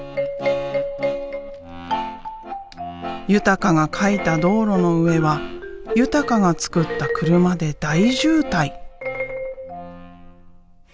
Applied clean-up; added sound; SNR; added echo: none; none; none; none.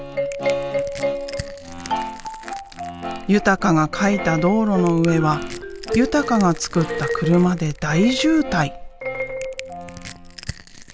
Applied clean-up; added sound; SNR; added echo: none; Crushing; 20 dB; none.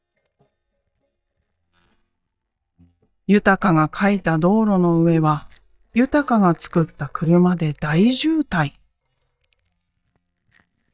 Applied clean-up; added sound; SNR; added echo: neural mask model DeepFilterNet 3.